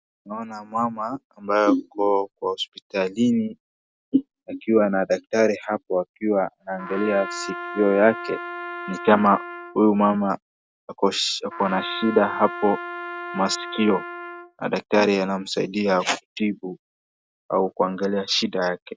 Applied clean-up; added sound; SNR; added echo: none; Trumpet; 10 dB; none.